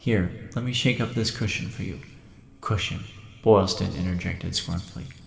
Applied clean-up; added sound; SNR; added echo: none; none; none; reverberation time 2.1 s.